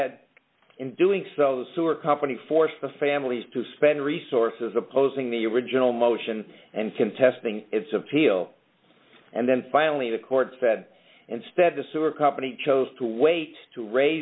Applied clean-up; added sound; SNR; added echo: none; none; none; none.